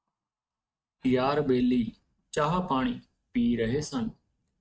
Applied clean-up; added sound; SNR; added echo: neural mask model RNNoise.